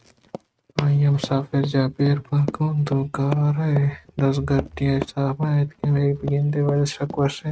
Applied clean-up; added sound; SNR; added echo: neural mask model RNNoise.